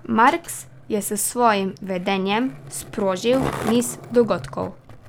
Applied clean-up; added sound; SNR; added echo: none; Skateboard; 13 dB; none.